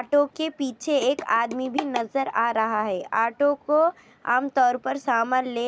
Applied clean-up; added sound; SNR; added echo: none; none; none; none.